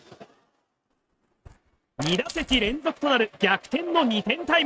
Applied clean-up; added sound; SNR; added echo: neural mask model RNNoise.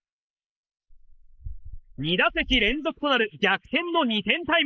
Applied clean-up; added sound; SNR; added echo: neural mask model Resemble Enhance denoiser.